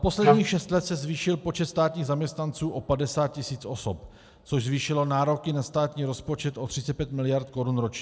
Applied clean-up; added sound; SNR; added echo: none; Wind instrument, woodwind instrument; -4 dB; none.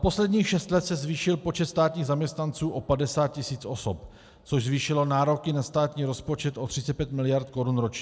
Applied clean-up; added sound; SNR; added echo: none; none; none; none.